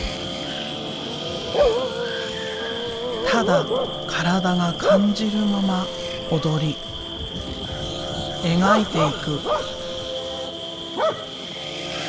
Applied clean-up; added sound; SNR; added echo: none; Bark / Cricket; 2 dB; none.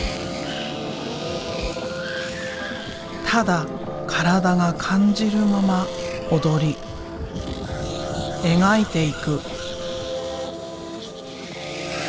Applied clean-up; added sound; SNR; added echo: none; none; none; none.